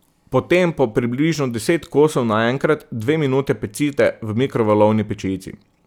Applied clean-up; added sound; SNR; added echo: none; none; none; none.